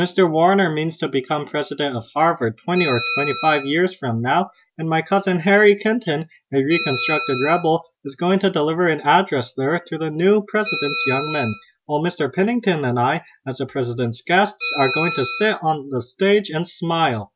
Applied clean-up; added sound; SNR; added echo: none; Bell; 11 dB; none.